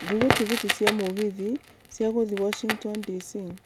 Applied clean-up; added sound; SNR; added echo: none; Crackle; 4 dB; none.